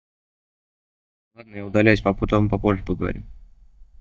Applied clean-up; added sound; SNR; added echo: neural mask model DeepFilterNet 3.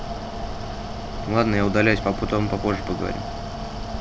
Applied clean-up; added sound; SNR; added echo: none; Mechanical fan; 5 dB; none.